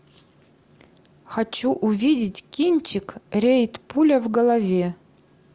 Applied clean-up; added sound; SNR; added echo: none; none; none; none.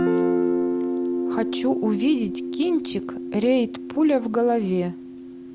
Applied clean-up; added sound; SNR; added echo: none; Guitar; 2 dB; none.